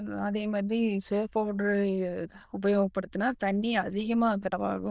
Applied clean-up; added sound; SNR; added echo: neural diffusion model UNIVERSE++.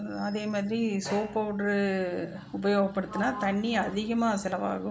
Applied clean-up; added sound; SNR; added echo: none; Sliding door; 16 dB; none.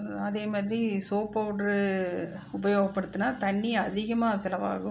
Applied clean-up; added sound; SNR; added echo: none; none; none; none.